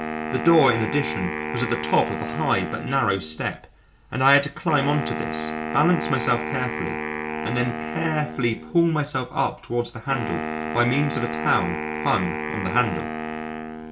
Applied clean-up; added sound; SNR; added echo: none; Wind instrument, woodwind instrument; 5 dB; reverberation time 0.4 s.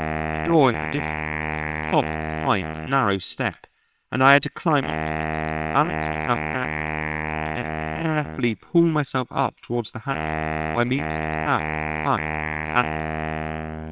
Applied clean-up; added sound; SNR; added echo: neural separator model SepFormer WHAMR!.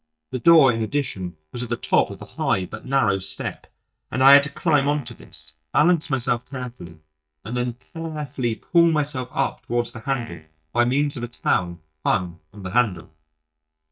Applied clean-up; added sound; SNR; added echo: neural mask model DeepFilterNet 3.